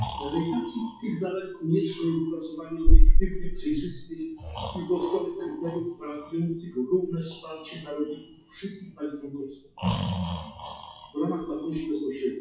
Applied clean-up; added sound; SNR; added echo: classical method WPE with log-MMSE.